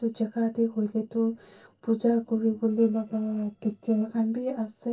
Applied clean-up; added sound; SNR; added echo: neural separator model SepFormer DNS4.